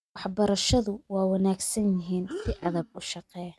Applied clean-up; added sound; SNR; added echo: neural mask model RNNoise.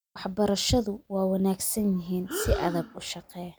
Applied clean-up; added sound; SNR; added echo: none; Breathing; 11 dB; none.